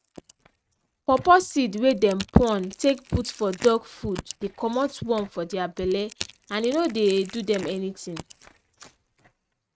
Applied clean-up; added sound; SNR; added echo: neural mask model RNNoise.